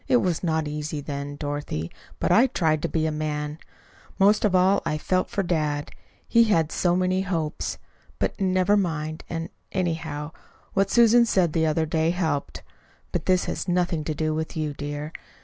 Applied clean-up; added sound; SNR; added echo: none; none; none; none.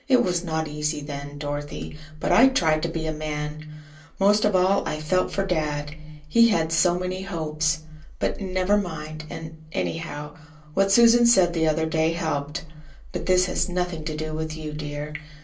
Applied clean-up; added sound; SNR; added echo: none; none; none; reverberation time 0.3 s.